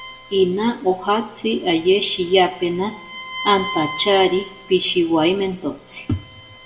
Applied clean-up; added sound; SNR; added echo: none; Bowed string instrument; 12 dB; reverberation time 0.7 s.